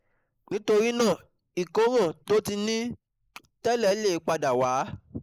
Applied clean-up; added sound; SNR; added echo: neural mask model Resemble Enhance denoiser.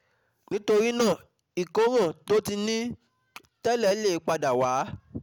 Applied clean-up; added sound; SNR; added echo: none; none; none; none.